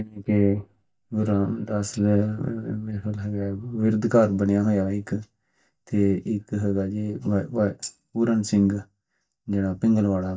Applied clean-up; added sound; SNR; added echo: neural mask model DeepFilterNet 3.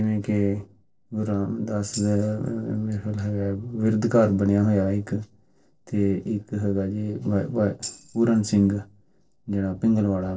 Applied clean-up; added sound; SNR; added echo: neural separator model SepFormer DNS4.